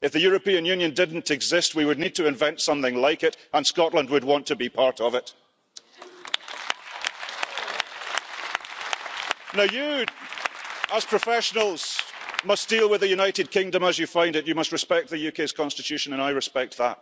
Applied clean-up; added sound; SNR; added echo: none; none; none; none.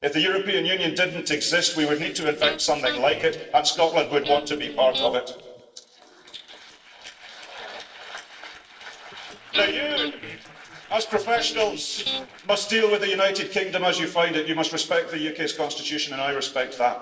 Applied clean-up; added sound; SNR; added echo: neural separator model SepFormer DNS4.